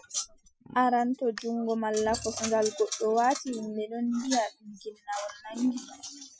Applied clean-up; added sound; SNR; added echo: classical method Wiener filter.